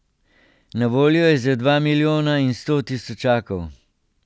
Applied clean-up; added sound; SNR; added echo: none; none; none; none.